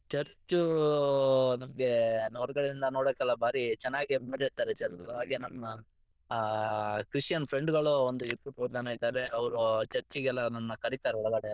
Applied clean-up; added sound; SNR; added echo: neural diffusion model UNIVERSE++.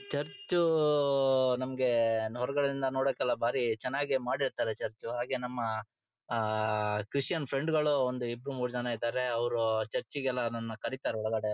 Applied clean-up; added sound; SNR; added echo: none; none; none; none.